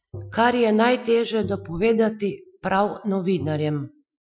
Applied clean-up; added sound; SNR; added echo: classical method Wiener filter.